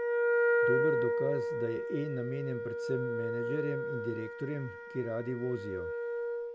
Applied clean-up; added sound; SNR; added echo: none; Wind instrument, woodwind instrument; -4 dB; none.